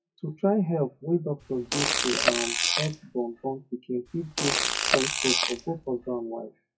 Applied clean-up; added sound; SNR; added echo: classical method WPE with log-MMSE.